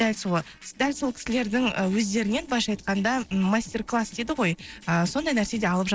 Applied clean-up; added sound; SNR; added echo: neural separator model SepFormer DNS4.